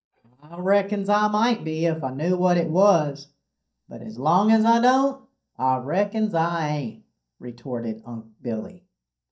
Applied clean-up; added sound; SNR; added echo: neural mask model DeepFilterNet 3.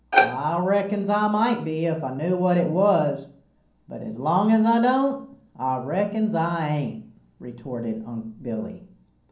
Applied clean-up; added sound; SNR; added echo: none; Bowed string instrument; 0 dB; reverberation time 0.6 s.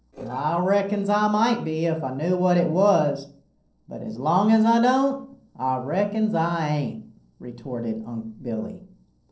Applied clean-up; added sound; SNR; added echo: neural separator model SepFormer DNS4.